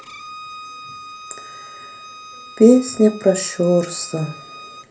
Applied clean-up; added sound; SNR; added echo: none; Bowed string instrument; 18 dB; reverberation time 0.3 s.